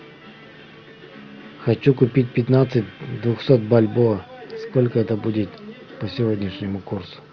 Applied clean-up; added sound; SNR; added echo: none; none; none; none.